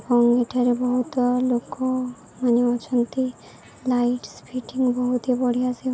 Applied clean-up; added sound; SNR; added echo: none; none; none; none.